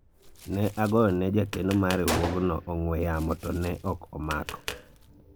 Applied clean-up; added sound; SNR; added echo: none; Tap + Gunshot, gunfire; 11 dB; none.